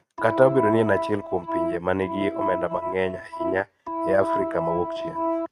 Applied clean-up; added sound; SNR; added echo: neural mask model RNNoise.